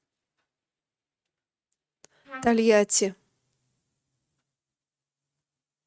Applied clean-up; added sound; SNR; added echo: neural mask model RNNoise.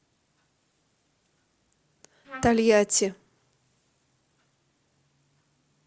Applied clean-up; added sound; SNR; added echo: none; Trumpet; 16 dB; none.